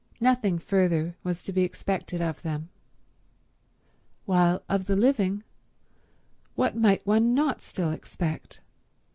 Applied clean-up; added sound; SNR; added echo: none; none; none; none.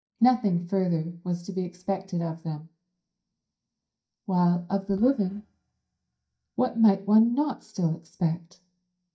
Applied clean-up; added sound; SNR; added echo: neural mask model DeepFilterNet 3.